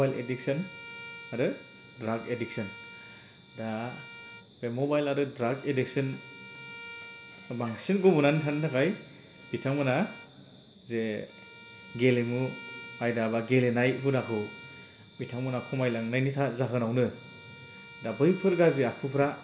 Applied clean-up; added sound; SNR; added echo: none; Bowed string instrument; 18 dB; reverberation time 2.8 s.